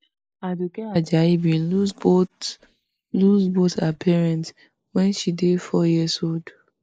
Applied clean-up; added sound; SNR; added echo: neural mask model Resemble Enhance denoiser.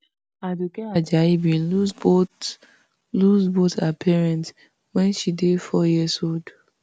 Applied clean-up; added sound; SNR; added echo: none; none; none; none.